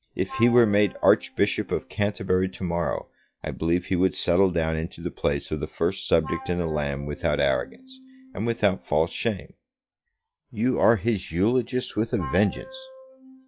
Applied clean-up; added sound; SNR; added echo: classical method log-MMSE.